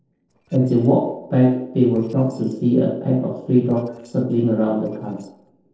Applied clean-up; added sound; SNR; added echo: neural separator model SepFormer DNS4.